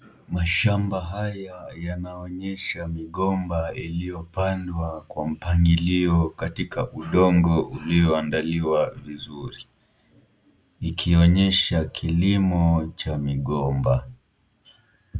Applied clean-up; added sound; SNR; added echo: none; none; none; none.